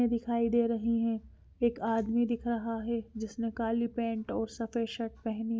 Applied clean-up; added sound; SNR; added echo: none; none; none; none.